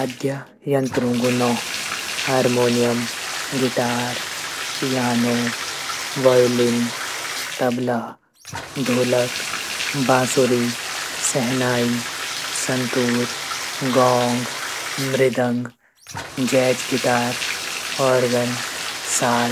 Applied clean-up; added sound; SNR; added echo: none; Bathtub (filling or washing); 6 dB; none.